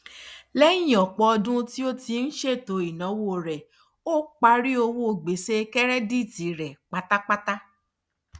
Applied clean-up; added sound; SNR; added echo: none; none; none; none.